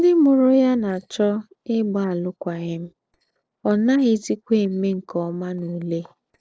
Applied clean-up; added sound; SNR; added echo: neural separator model SepFormer DNS4.